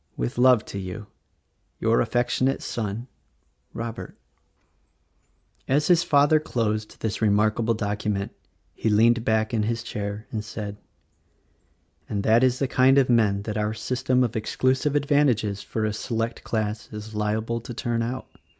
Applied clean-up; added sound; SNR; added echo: none; none; none; none.